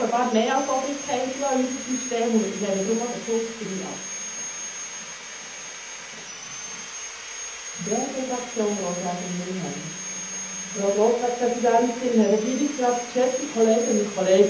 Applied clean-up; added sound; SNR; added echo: none; Sawing; 10 dB; reverberation time 0.7 s.